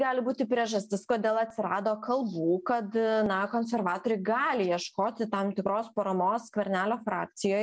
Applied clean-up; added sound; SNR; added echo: none; none; none; none.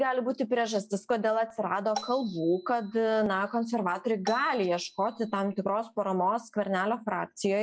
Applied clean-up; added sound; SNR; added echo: classical method log-MMSE.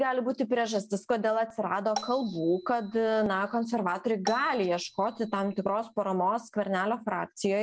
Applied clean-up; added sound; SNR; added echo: none; Marimba, xylophone; 15 dB; none.